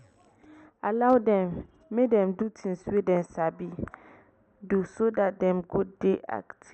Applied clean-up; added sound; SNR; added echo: none; none; none; none.